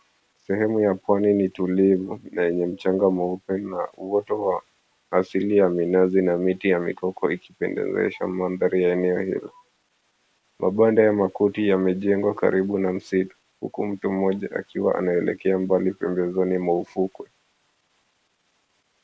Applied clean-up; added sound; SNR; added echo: none; none; none; none.